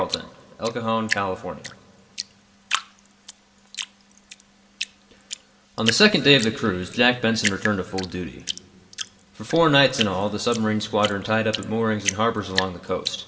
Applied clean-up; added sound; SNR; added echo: none; Drip; 9 dB; reverberation time 1.4 s.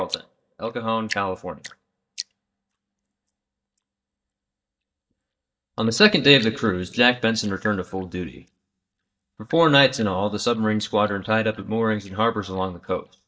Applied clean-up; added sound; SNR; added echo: neural mask model DeepFilterNet 3.